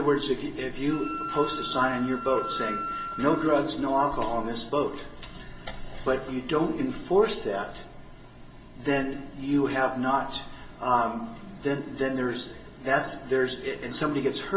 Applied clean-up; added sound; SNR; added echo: none; Wind instrument, woodwind instrument; 8 dB; reverberation time 0.5 s.